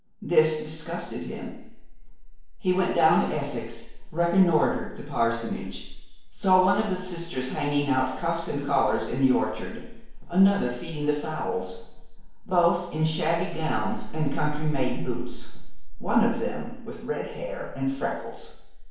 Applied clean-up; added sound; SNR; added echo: none; none; none; reverberation time 1.0 s.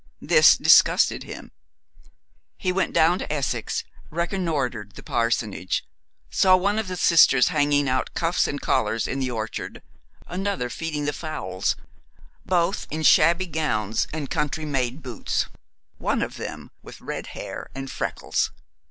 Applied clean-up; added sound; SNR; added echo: none; none; none; none.